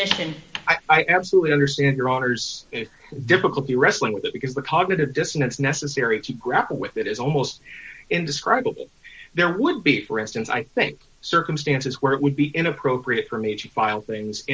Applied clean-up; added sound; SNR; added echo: none; none; none; none.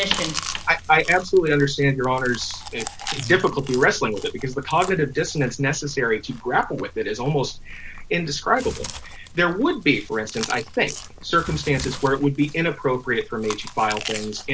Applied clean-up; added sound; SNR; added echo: none; Chewing, mastication; 13 dB; none.